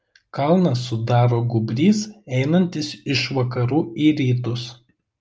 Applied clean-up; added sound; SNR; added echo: none; none; none; none.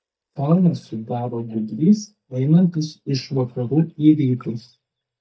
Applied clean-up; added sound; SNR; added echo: neural mask model DeepFilterNet 3.